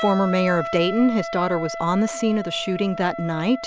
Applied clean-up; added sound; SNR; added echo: none; Wind instrument, woodwind instrument; 9 dB; none.